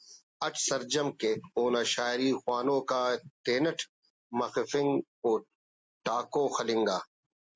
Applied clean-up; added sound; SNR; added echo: none; none; none; none.